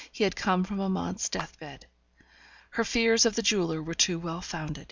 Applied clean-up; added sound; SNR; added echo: none; Clapping; 17 dB; none.